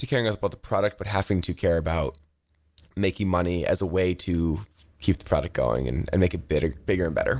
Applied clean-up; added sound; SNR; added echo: none; none; none; none.